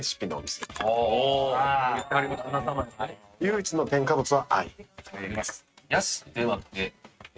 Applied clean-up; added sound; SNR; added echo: neural mask model RNNoise.